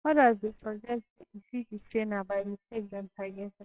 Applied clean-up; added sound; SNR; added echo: neural separator model SepFormer WHAMR!.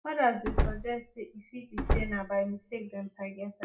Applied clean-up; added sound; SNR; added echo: none; Slam; -1 dB; reverberation time 0.2 s.